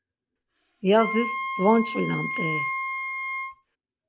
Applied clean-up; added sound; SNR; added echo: none; Wind instrument, woodwind instrument; 4 dB; none.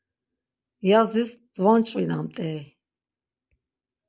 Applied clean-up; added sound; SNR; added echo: none; none; none; none.